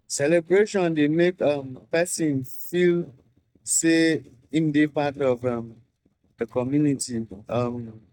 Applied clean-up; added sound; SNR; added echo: neural mask model DeepFilterNet 3.